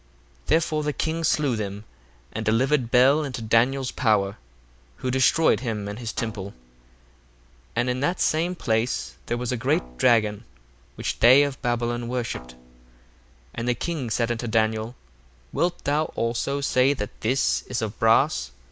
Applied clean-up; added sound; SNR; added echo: none; Guitar; 19 dB; none.